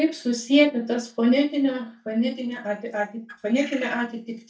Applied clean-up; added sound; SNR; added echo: neural mask model DeepFilterNet 3.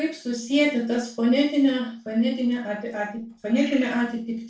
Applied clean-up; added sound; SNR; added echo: neural separator model SepFormer DNS4.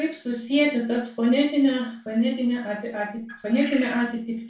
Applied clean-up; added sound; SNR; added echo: none; Bird; 16 dB; reverberation time 0.3 s.